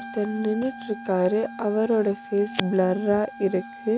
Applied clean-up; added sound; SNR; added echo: none; Glass + Trumpet; 14 dB; none.